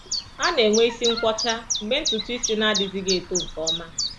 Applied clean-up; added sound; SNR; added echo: none; Chirp, tweet; 5 dB; none.